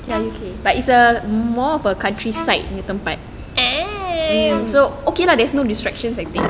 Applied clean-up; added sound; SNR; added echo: none; Bowed string instrument; 18 dB; none.